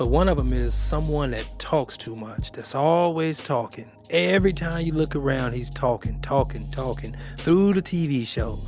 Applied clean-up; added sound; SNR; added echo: none; none; none; none.